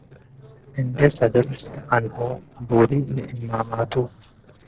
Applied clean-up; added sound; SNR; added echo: neural separator model SepFormer DNS4.